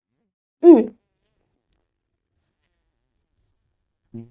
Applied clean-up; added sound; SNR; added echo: neural mask model DeepFilterNet 3.